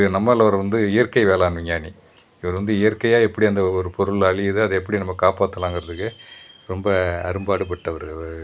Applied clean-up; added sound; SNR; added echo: none; none; none; none.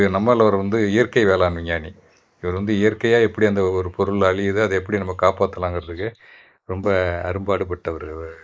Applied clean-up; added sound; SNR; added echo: neural mask model Resemble Enhance denoiser.